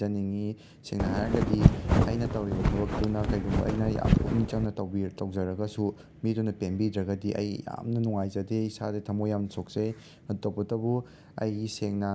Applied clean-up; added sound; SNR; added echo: none; Wind; -4 dB; none.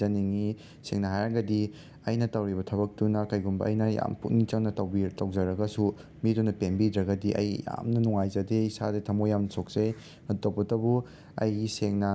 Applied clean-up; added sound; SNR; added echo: none; none; none; none.